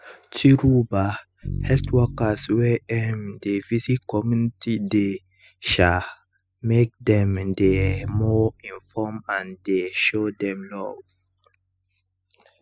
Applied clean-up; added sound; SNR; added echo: classical method spectral subtraction.